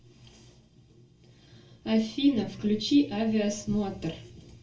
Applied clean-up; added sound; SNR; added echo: none; none; none; reverberation time 0.3 s.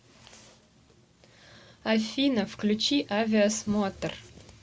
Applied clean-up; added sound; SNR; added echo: none; none; none; none.